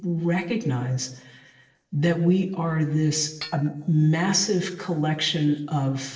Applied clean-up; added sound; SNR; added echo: neural separator model SepFormer DNS4.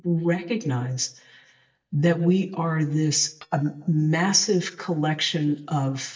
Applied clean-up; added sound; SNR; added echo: neural mask model DeepFilterNet 3.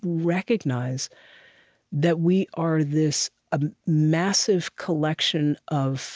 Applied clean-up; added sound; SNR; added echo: none; none; none; none.